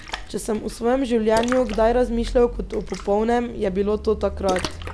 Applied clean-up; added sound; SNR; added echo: none; Splash, splatter; 10 dB; none.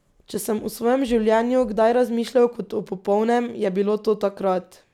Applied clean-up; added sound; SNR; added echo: none; none; none; none.